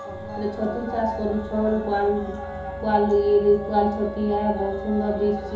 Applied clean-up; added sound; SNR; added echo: none; Wind instrument, woodwind instrument; 14 dB; reverberation time 2.8 s.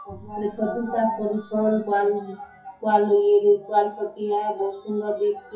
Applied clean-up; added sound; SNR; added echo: classical method WPE with log-MMSE.